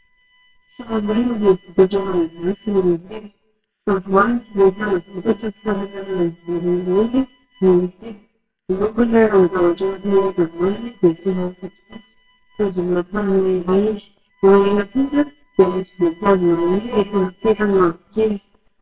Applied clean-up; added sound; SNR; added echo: neural separator model SepFormer WHAMR!.